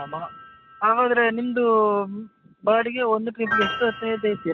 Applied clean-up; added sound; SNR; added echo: none; Piano; 11 dB; none.